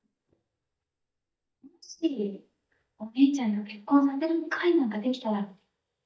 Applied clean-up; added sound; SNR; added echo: neural mask model DeepFilterNet 3.